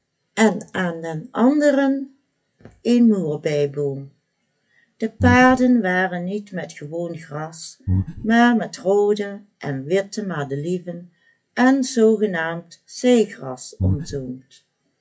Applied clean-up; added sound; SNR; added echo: classical method WPE with log-MMSE.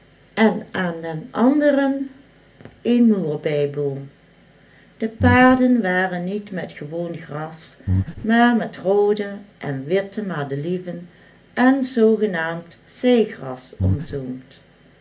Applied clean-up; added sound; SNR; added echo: none; Breathing; 1 dB; reverberation time 0.3 s.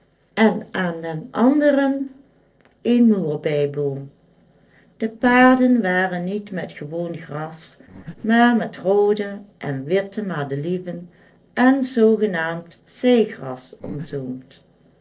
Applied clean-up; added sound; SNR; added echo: neural separator model SepFormer DNS4.